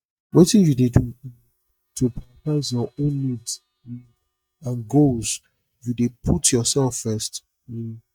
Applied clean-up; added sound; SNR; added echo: neural mask model DeepFilterNet 3.